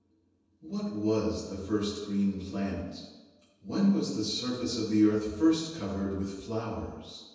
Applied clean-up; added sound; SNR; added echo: none; none; none; reverberation time 1.1 s.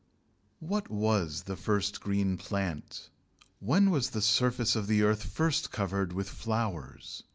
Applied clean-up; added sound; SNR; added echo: none; none; none; none.